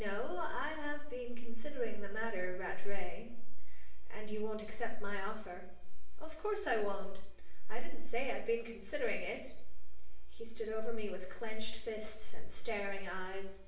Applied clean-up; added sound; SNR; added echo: none; none; none; reverberation time 0.6 s.